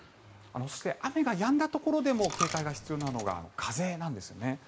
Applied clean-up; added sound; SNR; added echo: none; Coin (dropping); 10 dB; none.